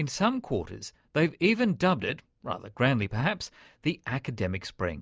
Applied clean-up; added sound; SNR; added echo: none; none; none; none.